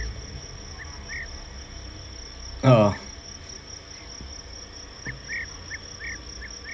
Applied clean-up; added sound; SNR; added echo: none; Cricket; 12 dB; none.